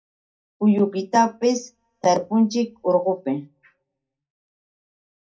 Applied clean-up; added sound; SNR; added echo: none; none; none; reverberation time 0.2 s.